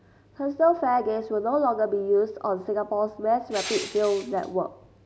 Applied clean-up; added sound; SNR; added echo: none; Crushing; 13 dB; none.